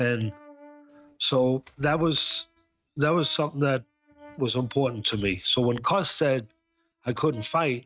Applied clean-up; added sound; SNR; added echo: neural mask model RNNoise.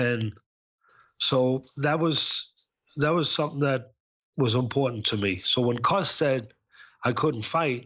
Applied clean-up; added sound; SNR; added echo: neural mask model Resemble Enhance denoiser.